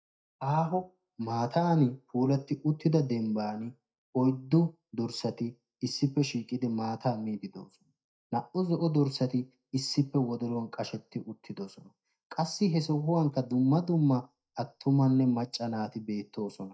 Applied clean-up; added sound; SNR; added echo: neural mask model DeepFilterNet 3.